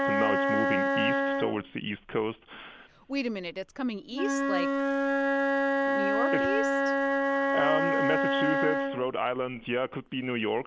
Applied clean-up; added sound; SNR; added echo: none; Wind instrument, woodwind instrument; -4 dB; none.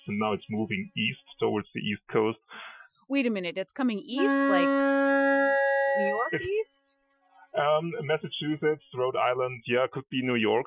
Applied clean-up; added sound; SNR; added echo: classical method Wiener filter.